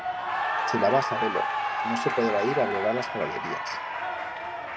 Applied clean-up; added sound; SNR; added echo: none; Cheering; 0 dB; none.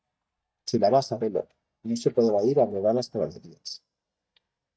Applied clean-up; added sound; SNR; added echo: neural mask model DeepFilterNet 3.